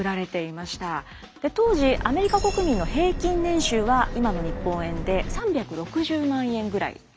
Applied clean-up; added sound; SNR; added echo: none; Subway, metro, underground; 5 dB; none.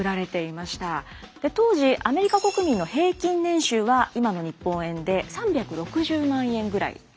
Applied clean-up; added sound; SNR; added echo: none; none; none; none.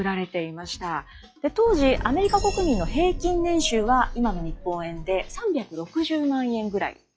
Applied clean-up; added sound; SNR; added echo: classical method log-MMSE.